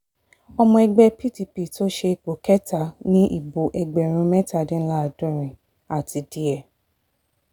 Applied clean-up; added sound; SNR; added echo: none; none; none; none.